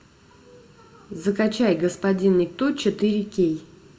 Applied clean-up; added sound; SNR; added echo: none; none; none; reverberation time 0.6 s.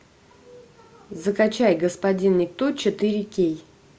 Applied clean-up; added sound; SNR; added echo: none; none; none; none.